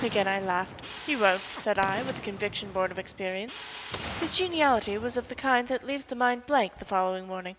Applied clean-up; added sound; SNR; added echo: none; Boom + Drill; 13 dB; none.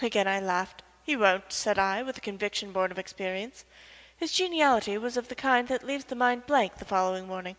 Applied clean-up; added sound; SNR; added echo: none; none; none; none.